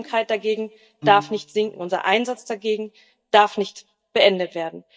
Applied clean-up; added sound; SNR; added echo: neural mask model DeepFilterNet 3.